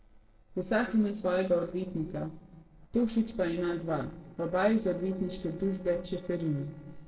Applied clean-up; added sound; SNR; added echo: neural separator model SepFormer DNS4.